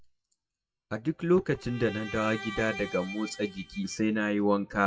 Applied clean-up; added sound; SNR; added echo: classical method WPE with log-MMSE.